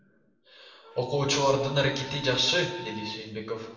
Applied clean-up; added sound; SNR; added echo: none; Wind instrument, woodwind instrument; 17 dB; reverberation time 1.1 s.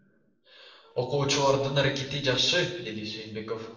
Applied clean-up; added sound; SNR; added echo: neural separator model SepFormer DNS4.